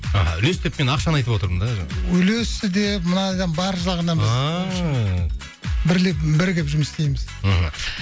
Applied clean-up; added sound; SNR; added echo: none; none; none; none.